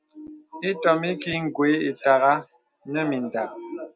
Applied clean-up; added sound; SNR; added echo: none; none; none; none.